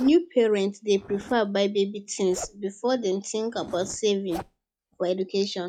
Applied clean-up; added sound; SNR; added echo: classical method log-MMSE.